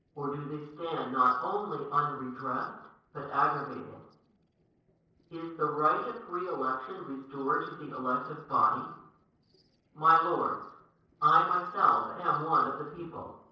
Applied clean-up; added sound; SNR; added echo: neural separator model SepFormer DNS4.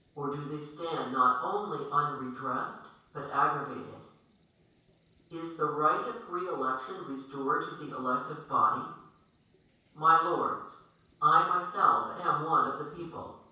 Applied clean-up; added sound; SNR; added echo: none; Cricket; 19 dB; reverberation time 0.7 s.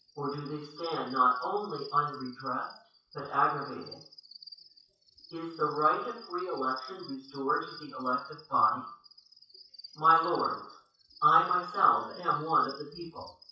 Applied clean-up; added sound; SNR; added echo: classical method WPE with log-MMSE.